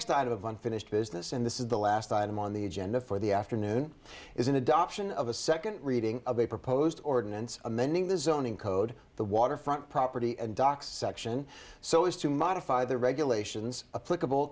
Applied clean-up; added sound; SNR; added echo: none; none; none; none.